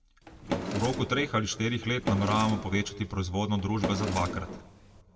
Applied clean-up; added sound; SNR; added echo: none; Drawer open or close; 6 dB; reverberation time 1.0 s.